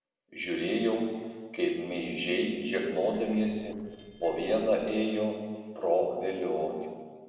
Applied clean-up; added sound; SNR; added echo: neural separator model SepFormer DNS4.